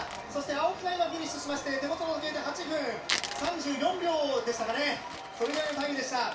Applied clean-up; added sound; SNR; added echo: none; Crumpling, crinkling; 11 dB; reverberation time 0.4 s.